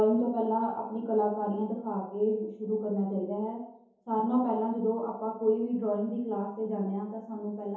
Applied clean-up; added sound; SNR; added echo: none; none; none; reverberation time 0.8 s.